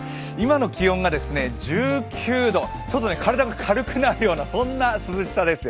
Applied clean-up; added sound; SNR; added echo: none; none; none; none.